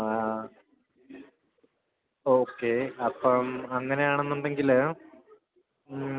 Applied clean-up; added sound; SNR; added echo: none; none; none; none.